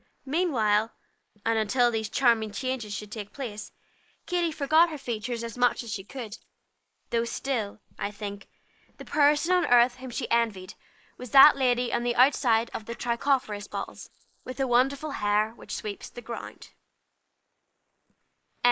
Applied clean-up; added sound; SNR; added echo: neural mask model Resemble Enhance denoiser.